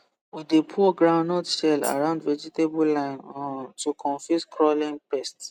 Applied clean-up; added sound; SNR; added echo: none; Tambourine; 16 dB; none.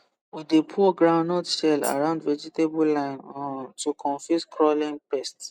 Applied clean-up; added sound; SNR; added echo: neural mask model Resemble Enhance denoiser.